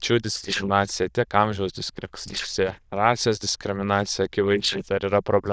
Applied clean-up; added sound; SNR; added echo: neural diffusion model UNIVERSE++.